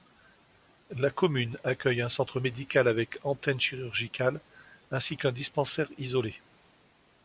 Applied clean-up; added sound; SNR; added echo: none; none; none; none.